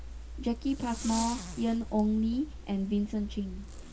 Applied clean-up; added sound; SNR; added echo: none; Zipper (clothing); 10 dB; reverberation time 0.2 s.